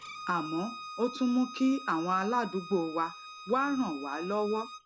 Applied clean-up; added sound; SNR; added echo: none; Bowed string instrument; 13 dB; none.